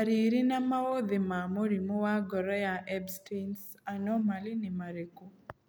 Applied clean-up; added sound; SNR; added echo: none; none; none; none.